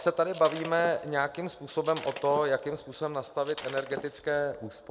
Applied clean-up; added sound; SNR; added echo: none; Shatter; 13 dB; none.